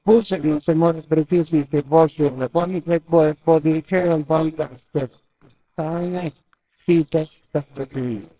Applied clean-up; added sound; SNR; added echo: neural separator model SepFormer WHAMR!.